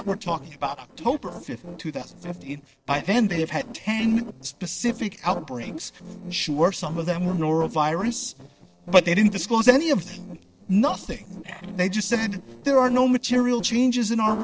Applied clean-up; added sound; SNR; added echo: neural separator model SepFormer DNS4.